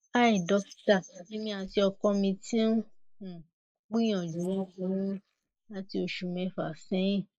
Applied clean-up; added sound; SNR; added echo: neural mask model Resemble Enhance denoiser.